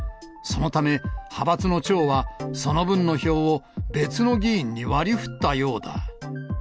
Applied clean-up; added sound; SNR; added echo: none; none; none; none.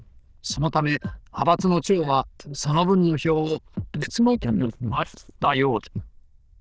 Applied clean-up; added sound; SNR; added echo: neural diffusion model UNIVERSE++.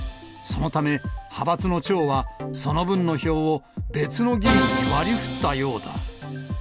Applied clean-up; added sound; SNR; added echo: none; Musical instrument; 6 dB; none.